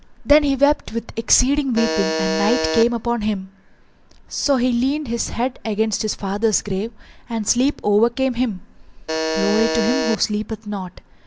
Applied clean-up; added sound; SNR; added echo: none; Alarm; 2 dB; none.